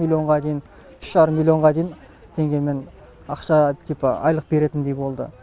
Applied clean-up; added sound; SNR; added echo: none; none; none; none.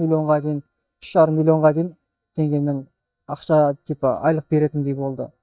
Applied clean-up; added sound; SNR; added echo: neural mask model DeepFilterNet 3.